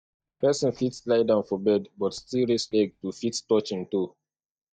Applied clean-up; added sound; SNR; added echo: neural mask model DeepFilterNet 3.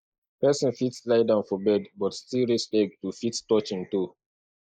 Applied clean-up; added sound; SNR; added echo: neural mask model Resemble Enhance denoiser.